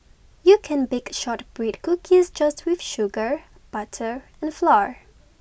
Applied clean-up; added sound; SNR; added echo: none; none; none; none.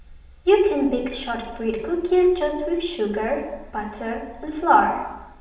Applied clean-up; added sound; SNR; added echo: none; none; none; reverberation time 0.8 s.